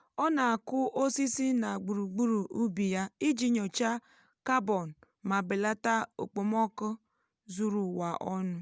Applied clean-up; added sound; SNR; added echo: none; none; none; none.